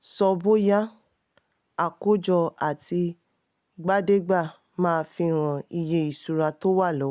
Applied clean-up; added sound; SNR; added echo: none; none; none; none.